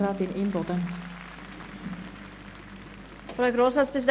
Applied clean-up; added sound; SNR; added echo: none; Applause; 19 dB; none.